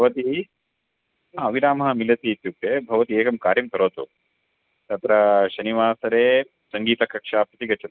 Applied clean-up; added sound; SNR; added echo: none; none; none; none.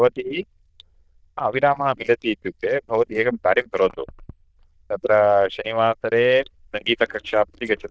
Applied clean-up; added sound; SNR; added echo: neural diffusion model UNIVERSE++.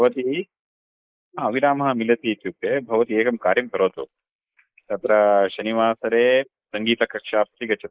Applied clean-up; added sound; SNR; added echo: neural mask model Resemble Enhance denoiser.